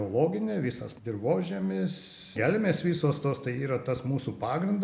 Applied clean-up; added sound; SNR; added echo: none; none; none; none.